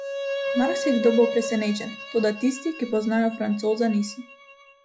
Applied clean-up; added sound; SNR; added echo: classical method log-MMSE.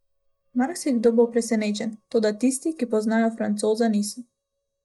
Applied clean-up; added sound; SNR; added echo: neural mask model DeepFilterNet 3.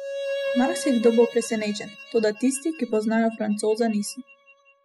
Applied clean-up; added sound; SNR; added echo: classical method spectral subtraction.